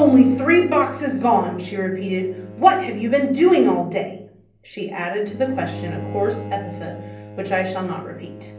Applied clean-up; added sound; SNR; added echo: none; Bowed string instrument; 15 dB; reverberation time 0.6 s.